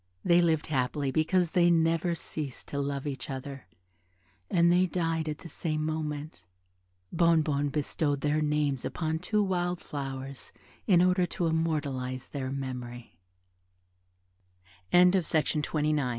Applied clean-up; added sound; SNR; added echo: none; none; none; none.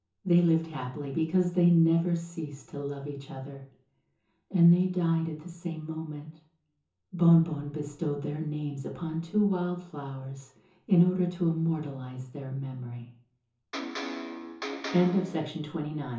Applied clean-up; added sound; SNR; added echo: none; Electric guitar; 8 dB; reverberation time 0.6 s.